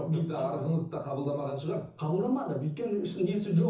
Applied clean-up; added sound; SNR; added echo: none; none; none; reverberation time 0.6 s.